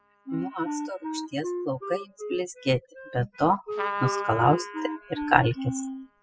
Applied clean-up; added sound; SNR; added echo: classical method spectral subtraction.